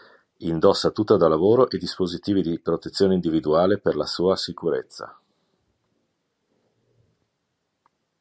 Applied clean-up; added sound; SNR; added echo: none; none; none; none.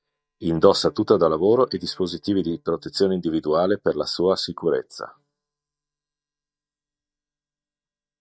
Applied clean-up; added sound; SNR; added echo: neural mask model DeepFilterNet 3.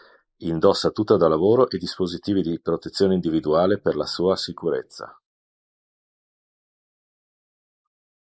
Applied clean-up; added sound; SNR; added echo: neural mask model Resemble Enhance denoiser.